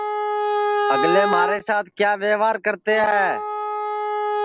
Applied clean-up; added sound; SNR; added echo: none; Wind instrument, woodwind instrument; 1 dB; none.